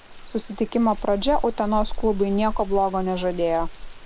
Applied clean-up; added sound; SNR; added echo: none; Rain; 6 dB; none.